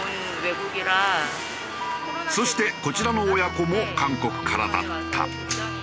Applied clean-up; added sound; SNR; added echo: none; Keyboard (musical); 11 dB; none.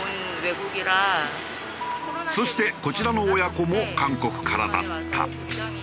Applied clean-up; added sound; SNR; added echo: none; none; none; none.